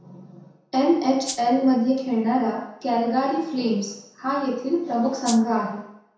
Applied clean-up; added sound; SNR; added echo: none; Rattle (instrument); 10 dB; reverberation time 0.7 s.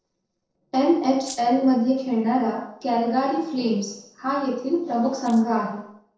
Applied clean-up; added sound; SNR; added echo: neural separator model SepFormer DNS4.